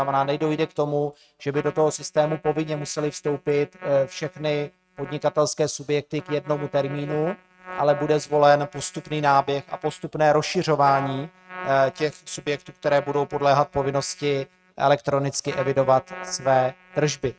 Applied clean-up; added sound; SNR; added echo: neural mask model RNNoise.